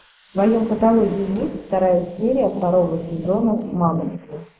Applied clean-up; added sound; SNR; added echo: neural mask model Resemble Enhance denoiser.